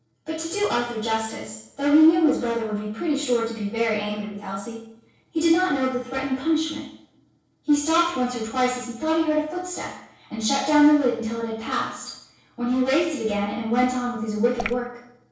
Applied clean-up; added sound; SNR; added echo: neural separator model SepFormer DNS4.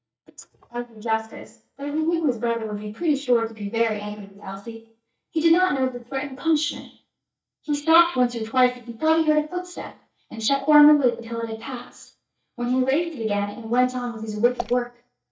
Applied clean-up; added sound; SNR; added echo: neural mask model DeepFilterNet 3.